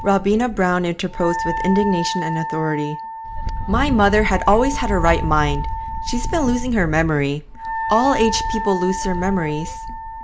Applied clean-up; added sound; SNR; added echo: none; Wind + Wind instrument, woodwind instrument; 5 dB; none.